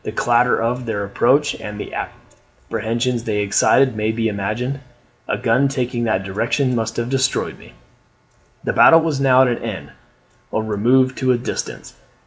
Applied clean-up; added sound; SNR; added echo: none; none; none; none.